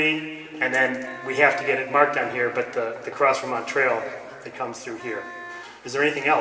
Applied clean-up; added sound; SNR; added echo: none; Wind instrument, woodwind instrument; 17 dB; reverberation time 2.4 s.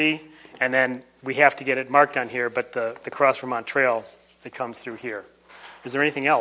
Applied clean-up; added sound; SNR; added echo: none; none; none; none.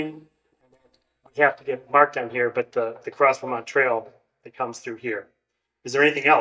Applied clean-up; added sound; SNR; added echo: neural mask model DeepFilterNet 3.